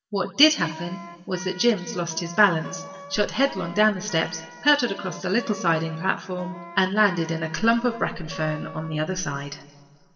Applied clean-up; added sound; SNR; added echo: none; Wind instrument, woodwind instrument; 17 dB; reverberation time 1.4 s.